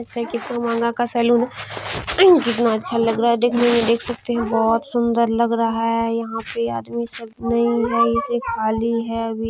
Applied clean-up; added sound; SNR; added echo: none; none; none; none.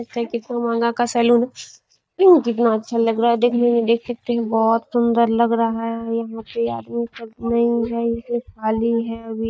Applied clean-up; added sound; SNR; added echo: neural mask model DeepFilterNet 3.